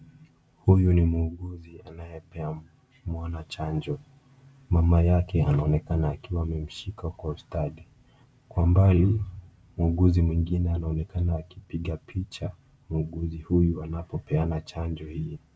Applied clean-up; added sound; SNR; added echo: none; none; none; none.